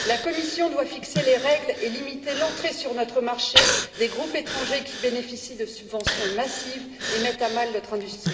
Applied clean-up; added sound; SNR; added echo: none; Breathing; 3 dB; reverberation time 2.7 s.